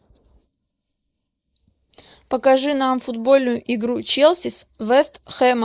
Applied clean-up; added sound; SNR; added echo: neural mask model Resemble Enhance denoiser.